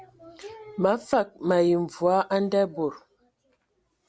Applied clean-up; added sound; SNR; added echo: none; none; none; none.